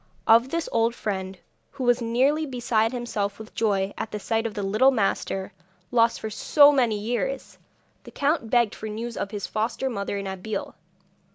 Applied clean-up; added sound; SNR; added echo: none; none; none; none.